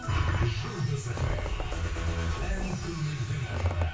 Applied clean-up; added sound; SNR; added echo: none; Squeak; 14 dB; reverberation time 0.3 s.